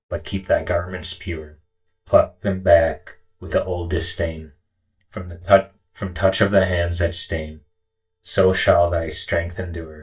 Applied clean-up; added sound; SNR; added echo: neural mask model DeepFilterNet 3.